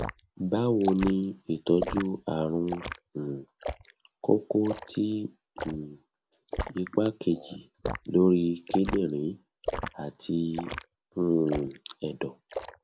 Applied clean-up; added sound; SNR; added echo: none; Liquid; 10 dB; none.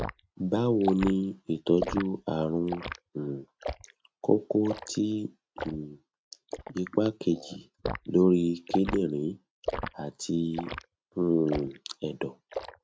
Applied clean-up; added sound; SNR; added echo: neural mask model RNNoise.